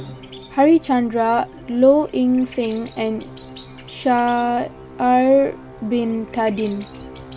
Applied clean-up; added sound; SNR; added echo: none; Bird vocalization, bird call, bird song + Musical instrument; 16 dB; none.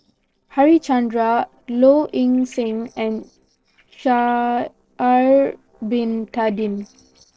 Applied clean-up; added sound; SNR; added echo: neural separator model SepFormer DNS4.